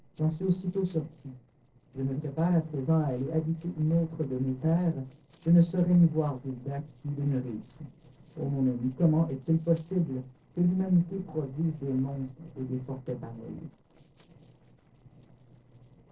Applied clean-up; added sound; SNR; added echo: neural separator model SepFormer DNS4.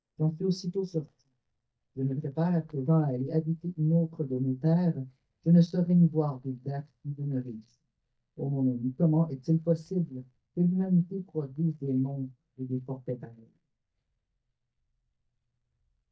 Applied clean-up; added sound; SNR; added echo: neural mask model DeepFilterNet 3.